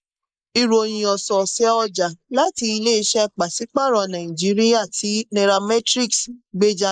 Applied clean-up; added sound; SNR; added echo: neural mask model Resemble Enhance denoiser.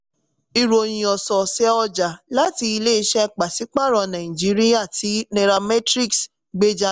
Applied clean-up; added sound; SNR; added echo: none; none; none; none.